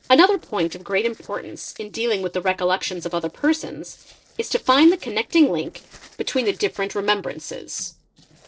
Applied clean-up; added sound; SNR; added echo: neural separator model SepFormer DNS4.